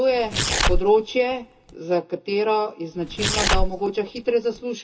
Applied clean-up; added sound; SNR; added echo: none; Tearing; 1 dB; reverberation time 0.2 s.